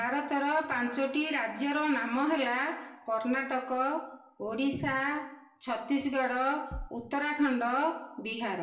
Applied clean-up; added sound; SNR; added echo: none; Bass drum; 10 dB; reverberation time 0.4 s.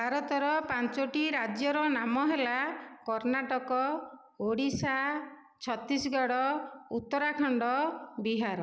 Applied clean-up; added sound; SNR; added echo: none; none; none; none.